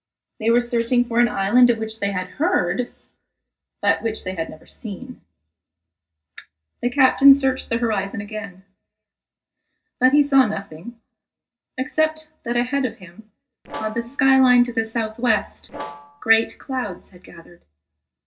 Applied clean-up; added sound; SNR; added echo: neural separator model SepFormer DNS4.